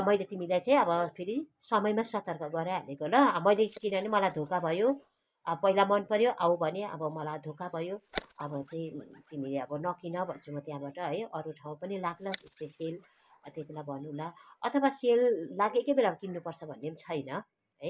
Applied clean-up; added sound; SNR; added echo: neural mask model Resemble Enhance denoiser.